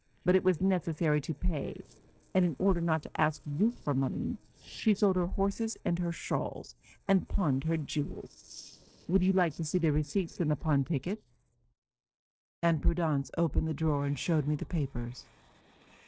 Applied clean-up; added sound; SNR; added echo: neural separator model SepFormer DNS4.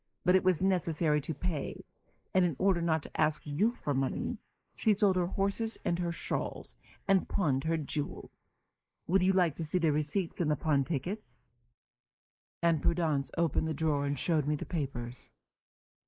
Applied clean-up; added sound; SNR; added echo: neural mask model Resemble Enhance denoiser.